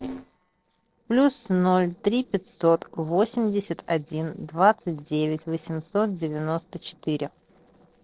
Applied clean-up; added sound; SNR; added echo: neural separator model SepFormer DNS4.